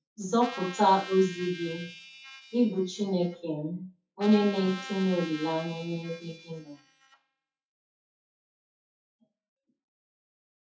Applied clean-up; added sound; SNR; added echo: classical method WPE with log-MMSE.